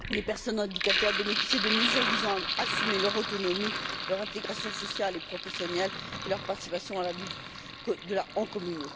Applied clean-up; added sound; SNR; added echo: none; Sink (filling or washing); 0 dB; none.